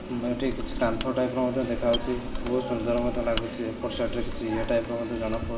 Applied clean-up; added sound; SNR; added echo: none; Mechanisms; 7 dB; reverberation time 1.1 s.